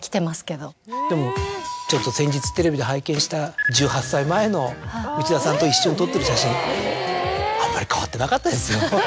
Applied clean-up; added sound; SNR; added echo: none; none; none; none.